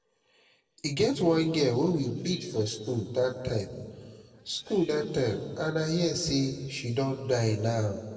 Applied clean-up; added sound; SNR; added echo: neural separator model SepFormer DNS4.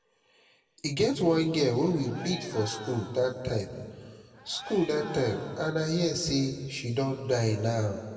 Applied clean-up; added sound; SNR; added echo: none; Cheering; 16 dB; reverberation time 2.1 s.